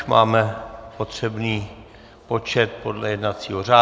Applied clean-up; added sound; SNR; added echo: none; none; none; none.